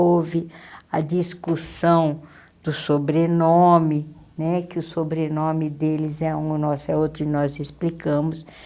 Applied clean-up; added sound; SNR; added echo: none; none; none; none.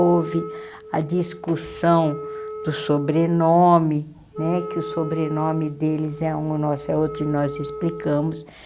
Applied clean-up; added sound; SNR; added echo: none; Wind instrument, woodwind instrument; 12 dB; none.